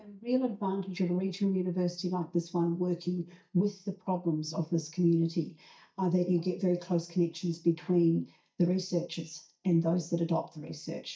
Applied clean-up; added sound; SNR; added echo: neural mask model DeepFilterNet 3.